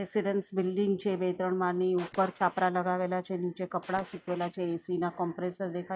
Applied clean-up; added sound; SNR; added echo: neural mask model RNNoise.